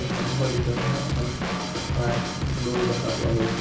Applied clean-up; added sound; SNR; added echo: none; Drum / Drum kit; -1 dB; reverberation time 0.6 s.